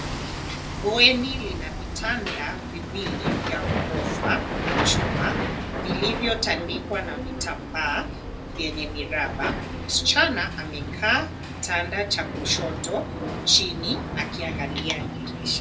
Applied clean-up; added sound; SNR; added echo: none; Hammer; 2 dB; reverberation time 0.2 s.